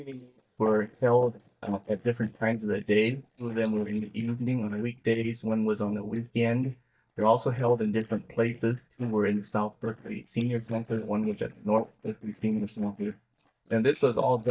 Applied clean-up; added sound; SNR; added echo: neural mask model DeepFilterNet 3.